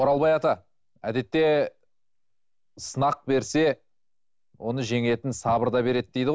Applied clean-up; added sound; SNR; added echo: none; none; none; none.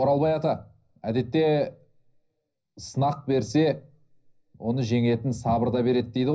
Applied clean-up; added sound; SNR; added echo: none; none; none; reverberation time 0.5 s.